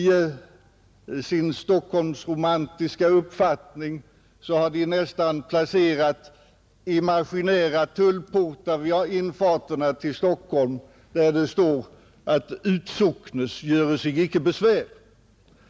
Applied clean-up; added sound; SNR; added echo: none; none; none; none.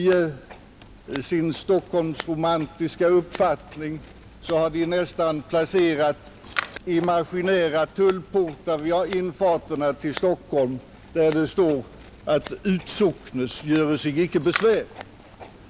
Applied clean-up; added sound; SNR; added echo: none; Scissors; 15 dB; none.